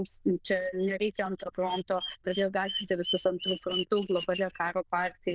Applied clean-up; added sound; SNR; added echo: neural diffusion model UNIVERSE++.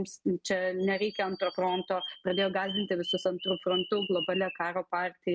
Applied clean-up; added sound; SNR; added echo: none; Bird vocalization, bird call, bird song; 11 dB; none.